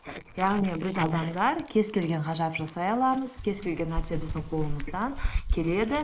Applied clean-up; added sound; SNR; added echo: neural mask model Resemble Enhance denoiser.